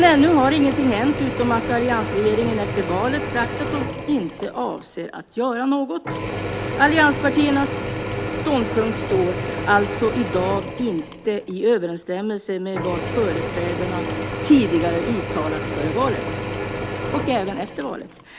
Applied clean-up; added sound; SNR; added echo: none; Drill / Mechanisms; 5 dB; none.